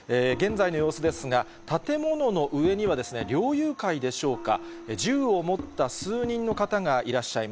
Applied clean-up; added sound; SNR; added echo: none; Gong + Tap; 15 dB; none.